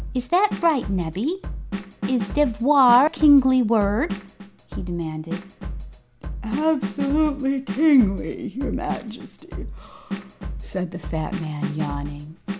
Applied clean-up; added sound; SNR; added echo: none; Drum kit; 9 dB; none.